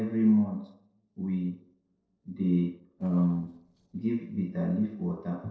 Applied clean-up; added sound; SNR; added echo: neural separator model SepFormer DNS4.